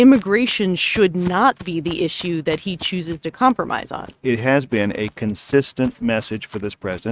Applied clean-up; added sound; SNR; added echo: neural mask model RNNoise.